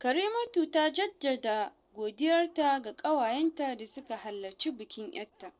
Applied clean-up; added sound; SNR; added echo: neural separator model SepFormer DNS4.